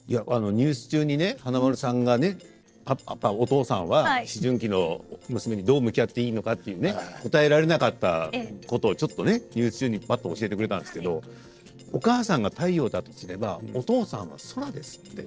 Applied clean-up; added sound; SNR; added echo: neural separator model SepFormer DNS4.